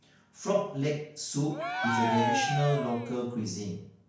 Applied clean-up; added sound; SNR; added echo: none; Cheering; 0 dB; reverberation time 0.5 s.